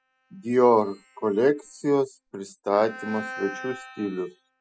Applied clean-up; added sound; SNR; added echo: classical method spectral subtraction.